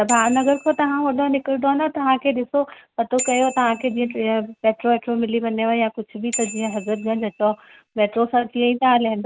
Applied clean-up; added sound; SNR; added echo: none; Bicycle bell; 16 dB; none.